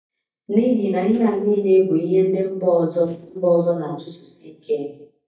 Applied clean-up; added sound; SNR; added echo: neural mask model DeepFilterNet 3.